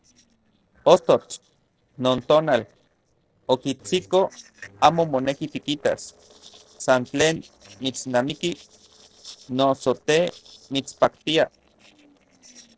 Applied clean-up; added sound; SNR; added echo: neural separator model SepFormer DNS4.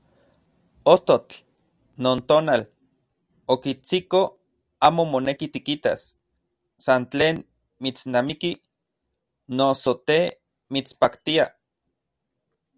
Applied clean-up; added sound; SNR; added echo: none; none; none; none.